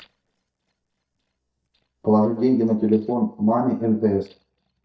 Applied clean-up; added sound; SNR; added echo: neural mask model DeepFilterNet 3.